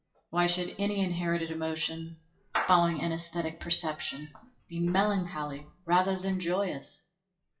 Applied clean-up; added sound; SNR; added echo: classical method WPE with log-MMSE.